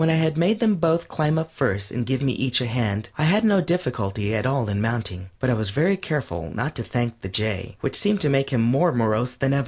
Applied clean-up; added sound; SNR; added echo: none; none; none; none.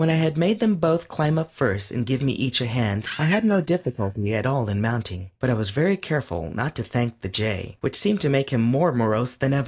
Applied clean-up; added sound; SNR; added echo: neural mask model DeepFilterNet 3.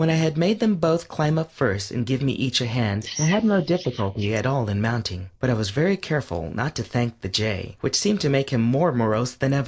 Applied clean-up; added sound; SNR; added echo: neural mask model Resemble Enhance denoiser.